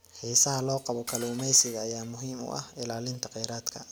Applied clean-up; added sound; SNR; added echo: none; Cutlery, silverware; 16 dB; none.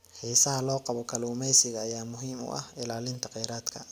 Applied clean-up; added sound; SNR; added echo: none; none; none; none.